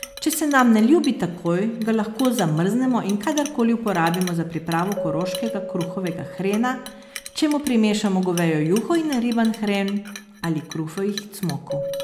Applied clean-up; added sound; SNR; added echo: none; Keyboard (musical) + Chink, clink; 13 dB; none.